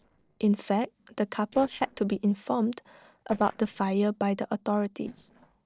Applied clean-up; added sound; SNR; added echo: neural separator model SepFormer DNS4.